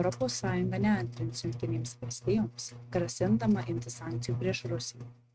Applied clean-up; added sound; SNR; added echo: neural mask model RNNoise.